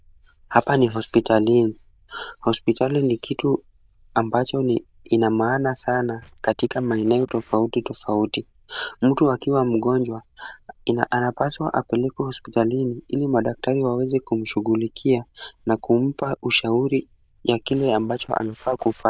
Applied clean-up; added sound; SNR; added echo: neural diffusion model UNIVERSE++.